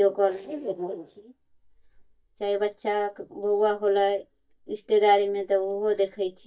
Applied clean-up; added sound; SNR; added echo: neural mask model DeepFilterNet 3.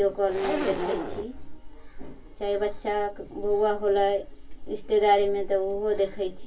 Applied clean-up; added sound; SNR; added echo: none; Zipper (clothing); 5 dB; reverberation time 0.2 s.